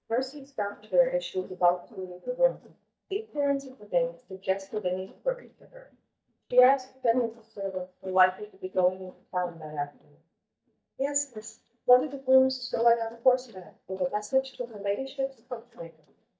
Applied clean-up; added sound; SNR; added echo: neural mask model DeepFilterNet 3.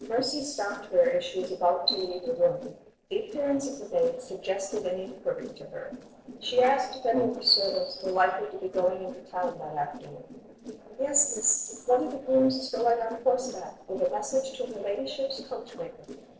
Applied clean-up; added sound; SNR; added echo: neural separator model SepFormer DNS4.